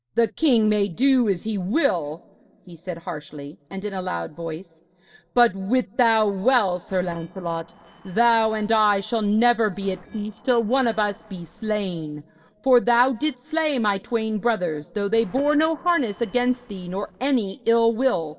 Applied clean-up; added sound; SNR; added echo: neural separator model SepFormer DNS4.